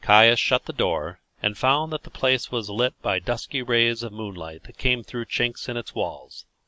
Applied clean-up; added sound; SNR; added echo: none; none; none; none.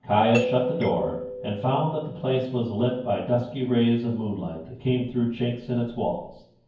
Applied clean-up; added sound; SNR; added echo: none; Doorbell; 7 dB; reverberation time 0.9 s.